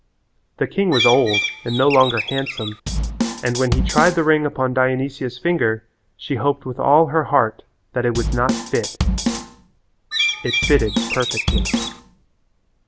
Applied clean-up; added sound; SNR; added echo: none; Drum kit + Bird; 2 dB; none.